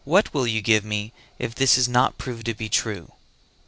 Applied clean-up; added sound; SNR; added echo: none; none; none; none.